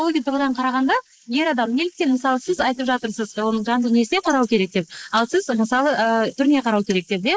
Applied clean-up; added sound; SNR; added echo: neural mask model Resemble Enhance denoiser.